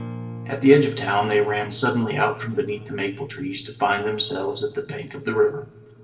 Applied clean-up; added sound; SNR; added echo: none; Acoustic guitar; 16 dB; reverberation time 2.4 s.